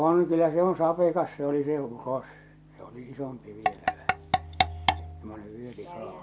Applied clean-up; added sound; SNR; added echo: none; Tap / Percussion; 1 dB; none.